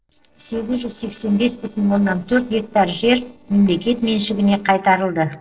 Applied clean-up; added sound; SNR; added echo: neural separator model SepFormer DNS4.